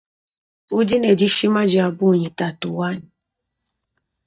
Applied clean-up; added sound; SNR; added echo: neural mask model DeepFilterNet 3.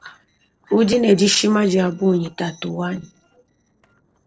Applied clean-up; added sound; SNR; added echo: neural separator model SepFormer DNS4.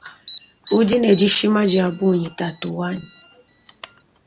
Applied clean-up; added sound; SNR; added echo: none; Alarm; 13 dB; reverberation time 0.2 s.